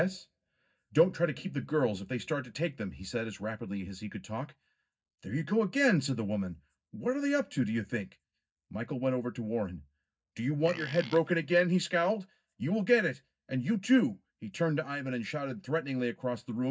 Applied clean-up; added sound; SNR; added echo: neural mask model DeepFilterNet 3.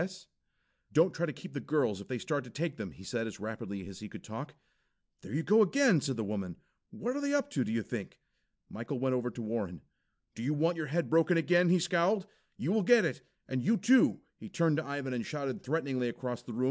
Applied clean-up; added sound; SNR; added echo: none; none; none; none.